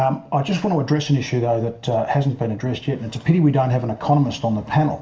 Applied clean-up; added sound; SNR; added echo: none; none; none; reverberation time 0.4 s.